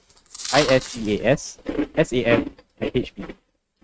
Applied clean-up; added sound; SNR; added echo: neural mask model RNNoise.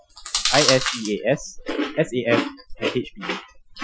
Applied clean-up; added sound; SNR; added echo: classical method Wiener filter.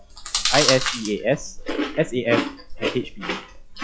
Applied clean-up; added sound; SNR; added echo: classical method log-MMSE.